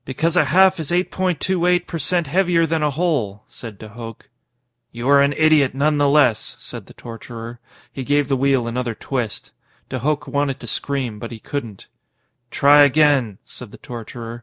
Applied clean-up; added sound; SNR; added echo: none; none; none; none.